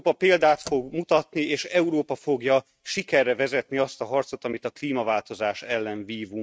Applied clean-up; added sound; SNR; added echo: neural mask model RNNoise.